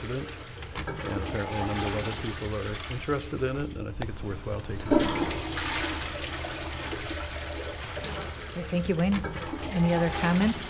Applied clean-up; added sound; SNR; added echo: none; Toilet flush / Water; 2 dB; none.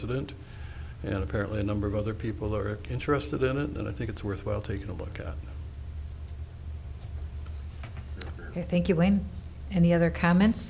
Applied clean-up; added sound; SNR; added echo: none; none; none; none.